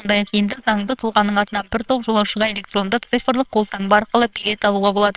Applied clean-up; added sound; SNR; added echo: neural separator model SepFormer WHAMR!.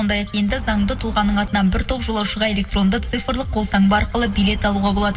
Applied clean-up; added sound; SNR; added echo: none; Wind; 9 dB; reverberation time 0.8 s.